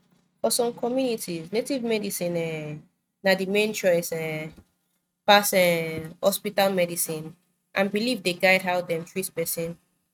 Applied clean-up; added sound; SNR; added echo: neural mask model RNNoise.